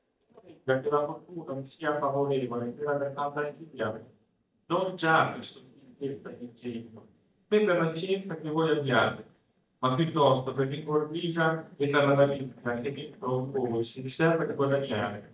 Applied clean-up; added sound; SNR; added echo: neural mask model DeepFilterNet 3.